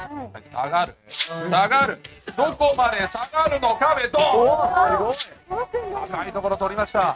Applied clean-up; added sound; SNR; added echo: neural mask model RNNoise.